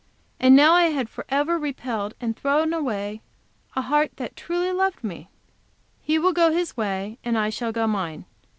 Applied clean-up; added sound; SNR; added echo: none; none; none; none.